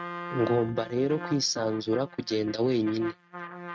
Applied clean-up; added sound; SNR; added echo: neural mask model RNNoise.